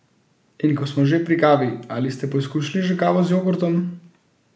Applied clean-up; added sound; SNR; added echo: none; none; none; none.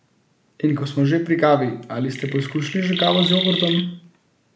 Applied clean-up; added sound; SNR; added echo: none; Chirp, tweet; 5 dB; none.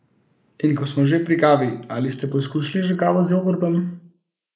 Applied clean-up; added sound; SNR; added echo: neural mask model Resemble Enhance denoiser.